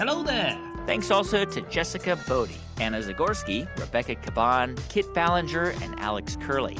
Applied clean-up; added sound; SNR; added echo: none; Wind instrument, woodwind instrument; 12 dB; none.